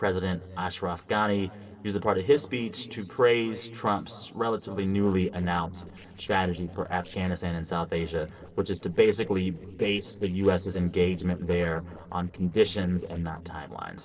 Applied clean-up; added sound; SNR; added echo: neural separator model SepFormer DNS4.